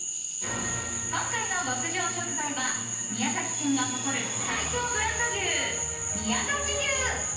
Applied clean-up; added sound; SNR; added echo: none; Cricket / Frog; 1 dB; reverberation time 0.9 s.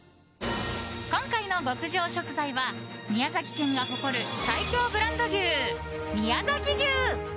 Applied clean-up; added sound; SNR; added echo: none; none; none; none.